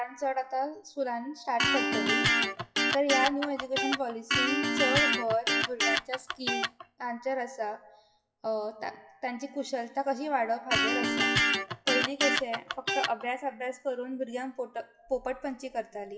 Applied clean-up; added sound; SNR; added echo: classical method WPE with log-MMSE.